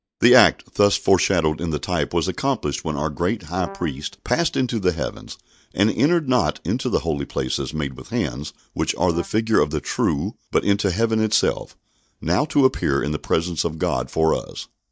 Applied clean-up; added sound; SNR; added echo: neural mask model DeepFilterNet 3.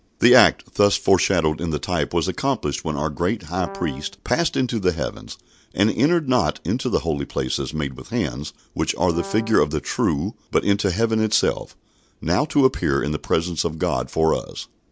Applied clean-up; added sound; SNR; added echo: none; Brass instrument; 16 dB; none.